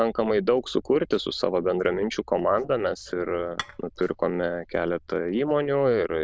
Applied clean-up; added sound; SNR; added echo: neural diffusion model UNIVERSE++.